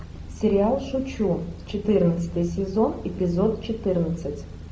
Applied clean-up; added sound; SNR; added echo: none; none; none; none.